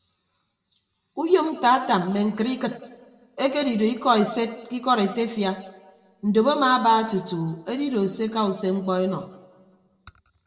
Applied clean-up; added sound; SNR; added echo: none; none; none; reverberation time 1.1 s.